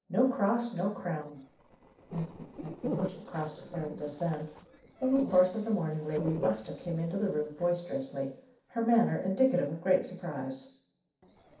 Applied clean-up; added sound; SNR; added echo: neural separator model SepFormer DNS4.